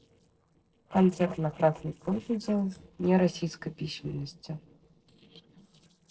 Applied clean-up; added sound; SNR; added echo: neural separator model SepFormer DNS4.